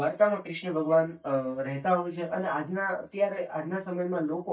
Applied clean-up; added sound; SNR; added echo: neural mask model DeepFilterNet 3.